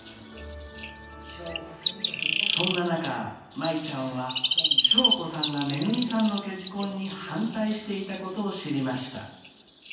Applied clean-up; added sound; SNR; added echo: none; Chirp, tweet; 0 dB; reverberation time 0.9 s.